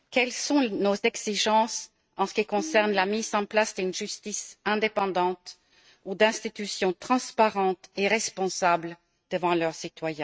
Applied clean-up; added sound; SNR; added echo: neural mask model RNNoise.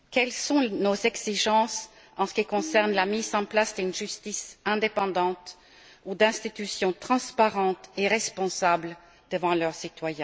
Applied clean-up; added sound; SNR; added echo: none; Tabla; 16 dB; none.